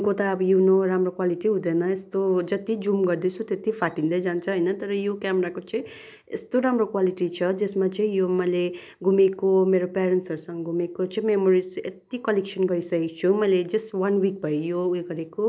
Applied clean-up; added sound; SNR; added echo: none; none; none; none.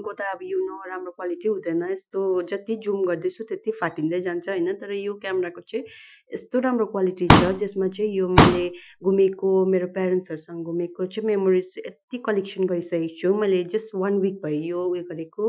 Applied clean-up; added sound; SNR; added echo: classical method Wiener filter.